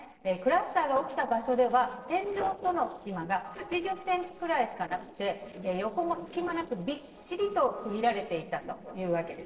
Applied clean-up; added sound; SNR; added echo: neural separator model SepFormer DNS4.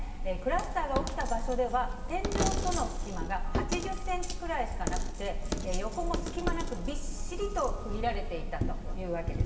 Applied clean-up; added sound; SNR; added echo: none; Coin (dropping); -3 dB; reverberation time 2.9 s.